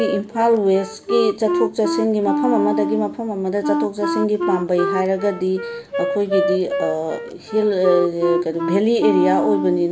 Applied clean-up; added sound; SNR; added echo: none; Wind instrument, woodwind instrument; 3 dB; none.